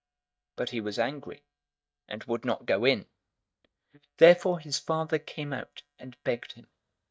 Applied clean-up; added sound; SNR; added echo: neural mask model DeepFilterNet 3.